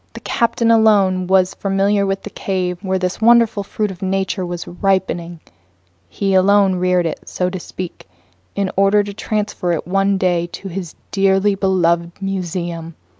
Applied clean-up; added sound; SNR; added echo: none; none; none; none.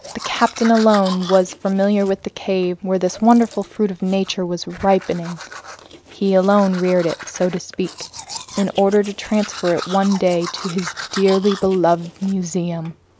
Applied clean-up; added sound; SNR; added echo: none; Domestic sounds, home sounds; 16 dB; none.